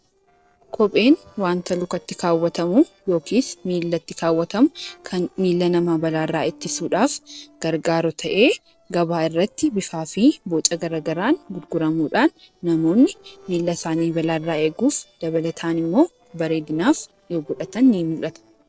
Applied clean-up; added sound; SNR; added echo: neural separator model SepFormer DNS4.